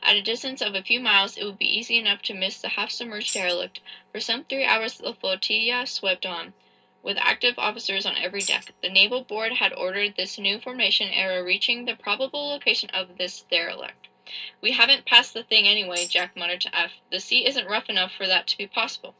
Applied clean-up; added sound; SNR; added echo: none; Tambourine; 12 dB; reverberation time 0.2 s.